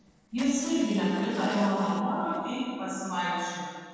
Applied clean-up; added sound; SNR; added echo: neural separator model SepFormer DNS4.